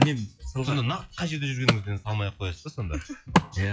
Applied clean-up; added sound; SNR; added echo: classical method log-MMSE.